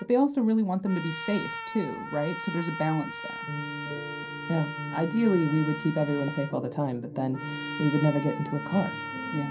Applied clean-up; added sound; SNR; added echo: none; Trumpet; 10 dB; reverberation time 0.3 s.